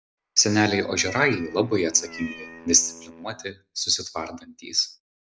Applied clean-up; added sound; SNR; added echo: none; Wind instrument, woodwind instrument + Meow; 17 dB; none.